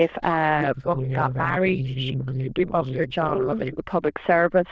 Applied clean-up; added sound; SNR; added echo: neural diffusion model UNIVERSE++.